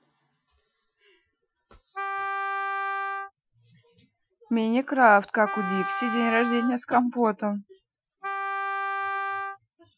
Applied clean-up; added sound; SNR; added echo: classical method Wiener filter.